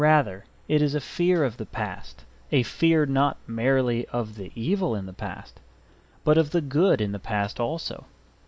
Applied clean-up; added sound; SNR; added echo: none; none; none; none.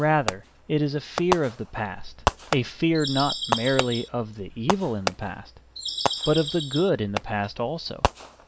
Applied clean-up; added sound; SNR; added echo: none; Bird vocalization, bird call, bird song + Fireworks; 4 dB; none.